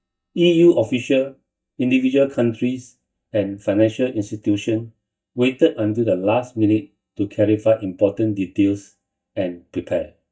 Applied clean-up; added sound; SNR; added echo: neural mask model DeepFilterNet 3.